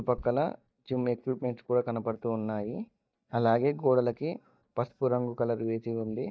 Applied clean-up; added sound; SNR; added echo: neural mask model DeepFilterNet 3.